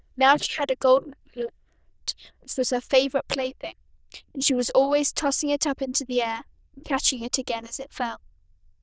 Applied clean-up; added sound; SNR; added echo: neural diffusion model UNIVERSE++.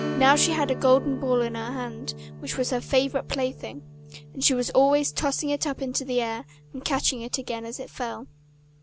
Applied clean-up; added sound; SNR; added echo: none; Strum; 12 dB; none.